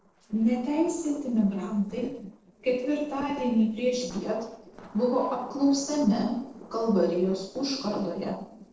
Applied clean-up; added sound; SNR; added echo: neural separator model SepFormer DNS4.